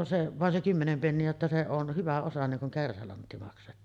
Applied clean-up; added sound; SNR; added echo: none; none; none; none.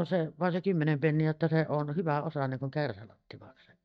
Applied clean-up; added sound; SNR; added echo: neural mask model DeepFilterNet 3.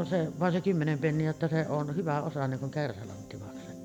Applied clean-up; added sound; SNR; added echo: none; Piano; 14 dB; none.